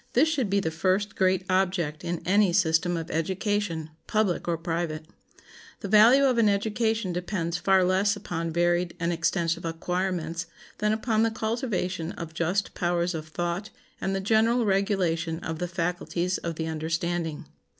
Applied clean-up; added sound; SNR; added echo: none; none; none; none.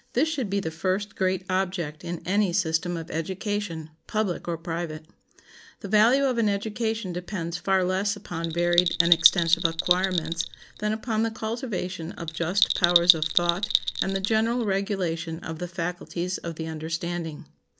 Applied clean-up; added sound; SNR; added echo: none; Bell; 0 dB; none.